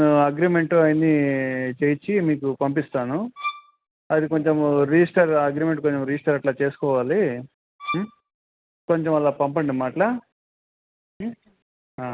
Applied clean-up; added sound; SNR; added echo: none; Bowed string instrument; 10 dB; none.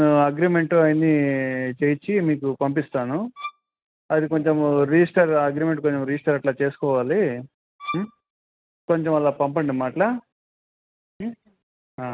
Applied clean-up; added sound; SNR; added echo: neural mask model RNNoise.